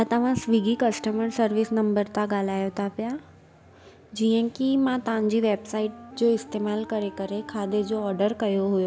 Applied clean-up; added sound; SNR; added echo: none; Wind instrument, woodwind instrument; 20 dB; none.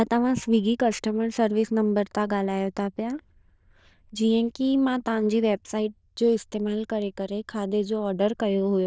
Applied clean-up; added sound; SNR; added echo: neural diffusion model UNIVERSE++.